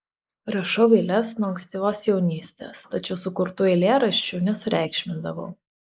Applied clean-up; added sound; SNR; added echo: neural mask model Resemble Enhance denoiser.